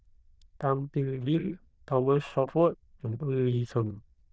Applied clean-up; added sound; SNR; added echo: neural diffusion model UNIVERSE++.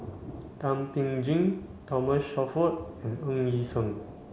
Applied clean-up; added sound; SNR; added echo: none; Thunder; 16 dB; none.